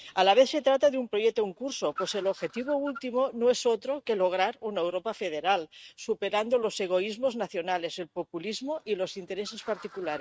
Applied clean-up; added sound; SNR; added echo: neural mask model RNNoise.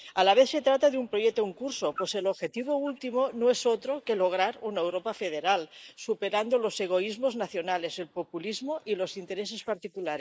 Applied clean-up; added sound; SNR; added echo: neural mask model Resemble Enhance denoiser.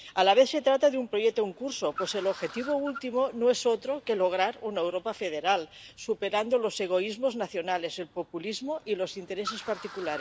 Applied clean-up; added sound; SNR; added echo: none; Car; 19 dB; none.